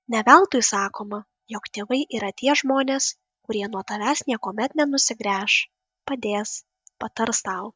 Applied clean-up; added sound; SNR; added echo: neural mask model DeepFilterNet 3.